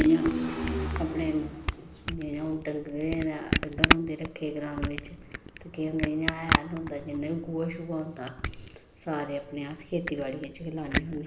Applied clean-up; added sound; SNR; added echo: none; Camera; 2 dB; none.